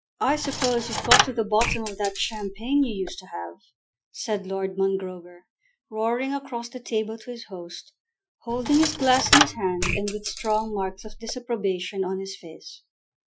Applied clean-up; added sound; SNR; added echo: classical method Wiener filter.